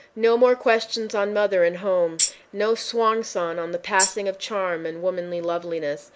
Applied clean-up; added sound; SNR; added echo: neural mask model Resemble Enhance denoiser.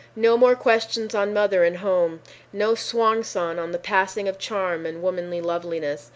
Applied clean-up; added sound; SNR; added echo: none; none; none; none.